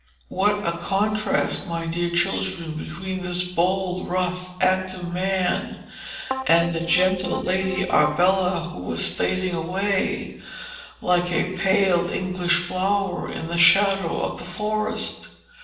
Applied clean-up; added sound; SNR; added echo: neural separator model SepFormer DNS4.